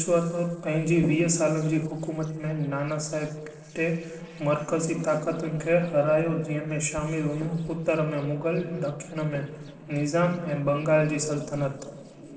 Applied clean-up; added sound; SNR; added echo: neural separator model SepFormer DNS4.